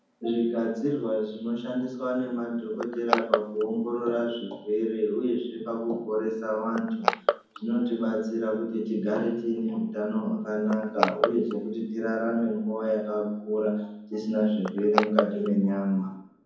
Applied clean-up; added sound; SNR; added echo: none; Crushing; 7 dB; reverberation time 1.2 s.